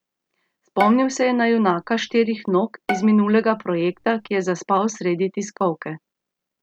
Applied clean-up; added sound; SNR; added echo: none; Bowed string instrument; 12 dB; none.